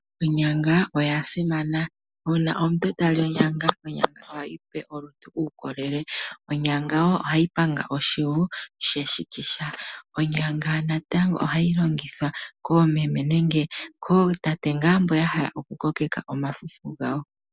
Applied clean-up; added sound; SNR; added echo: none; none; none; none.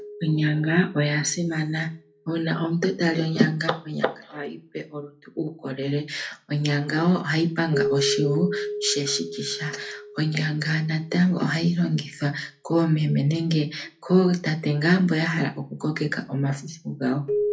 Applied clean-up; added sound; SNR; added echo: none; Keyboard (musical); 11 dB; reverberation time 0.3 s.